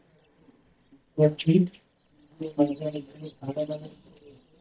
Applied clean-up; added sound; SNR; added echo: neural mask model DeepFilterNet 3.